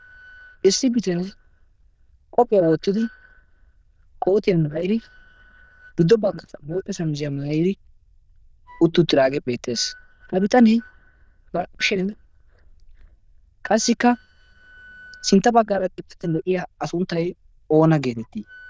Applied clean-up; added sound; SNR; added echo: neural diffusion model UNIVERSE++.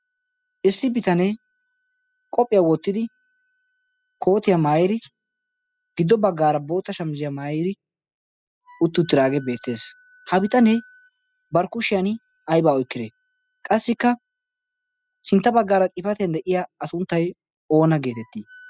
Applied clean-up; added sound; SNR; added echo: classical method spectral subtraction.